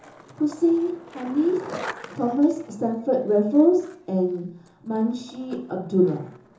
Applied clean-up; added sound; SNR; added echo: none; Skateboard; 18 dB; reverberation time 0.6 s.